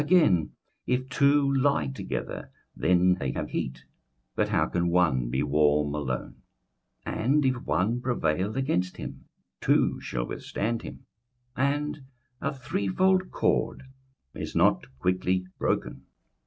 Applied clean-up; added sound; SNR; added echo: none; none; none; none.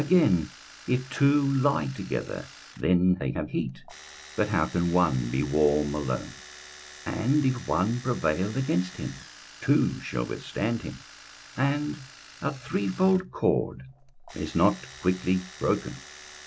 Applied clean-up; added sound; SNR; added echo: none; Domestic sounds, home sounds; 19 dB; none.